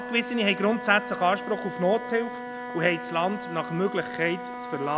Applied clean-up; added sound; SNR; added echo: none; Wind instrument, woodwind instrument; 9 dB; none.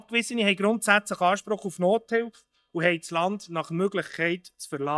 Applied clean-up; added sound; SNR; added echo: neural mask model DeepFilterNet 3.